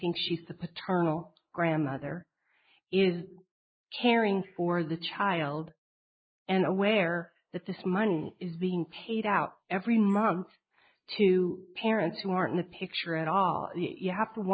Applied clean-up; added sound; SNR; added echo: neural mask model Resemble Enhance denoiser.